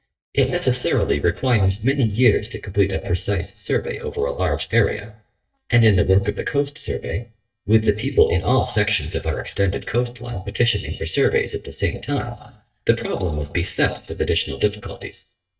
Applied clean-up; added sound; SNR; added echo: neural mask model DeepFilterNet 3.